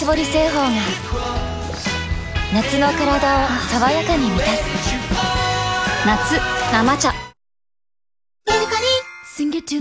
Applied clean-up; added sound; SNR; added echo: none; none; none; none.